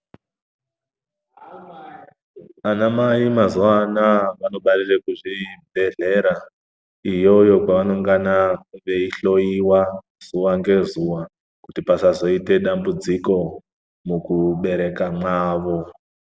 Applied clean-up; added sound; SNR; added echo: none; none; none; none.